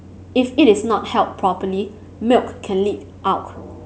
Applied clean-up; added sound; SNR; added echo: none; none; none; none.